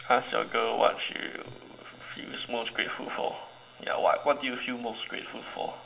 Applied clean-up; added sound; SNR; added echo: none; none; none; reverberation time 0.7 s.